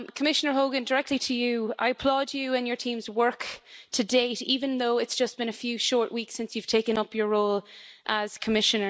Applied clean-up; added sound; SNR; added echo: none; none; none; none.